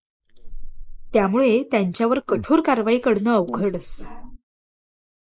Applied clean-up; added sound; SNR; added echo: neural mask model Resemble Enhance denoiser.